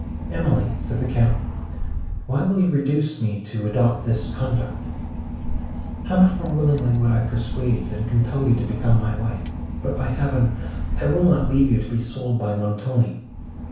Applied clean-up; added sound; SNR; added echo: none; Engine / Boat, Water vehicle; 6 dB; reverberation time 0.6 s.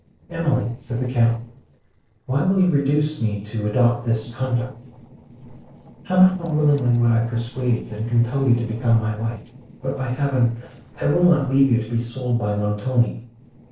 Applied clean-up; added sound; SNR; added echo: neural separator model SepFormer DNS4.